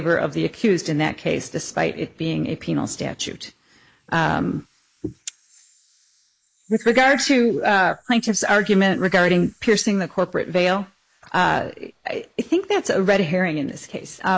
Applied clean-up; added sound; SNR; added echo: neural mask model Resemble Enhance denoiser.